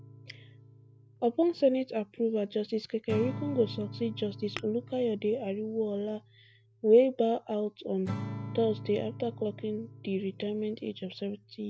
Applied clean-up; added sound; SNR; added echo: none; Acoustic guitar / Strum + Tap / Glass; 13 dB; none.